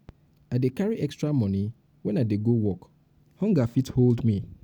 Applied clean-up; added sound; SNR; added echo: none; none; none; none.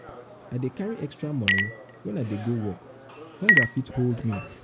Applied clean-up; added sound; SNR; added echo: none; Chink, clink; -3 dB; none.